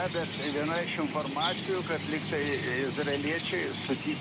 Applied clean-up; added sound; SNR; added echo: none; Chirp, tweet; 0 dB; none.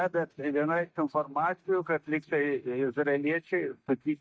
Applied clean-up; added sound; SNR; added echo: neural mask model DeepFilterNet 3.